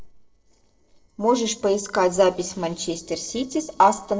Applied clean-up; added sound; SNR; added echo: neural separator model SepFormer DNS4.